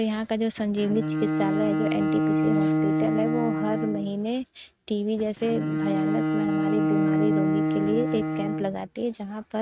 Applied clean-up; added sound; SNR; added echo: neural mask model RNNoise.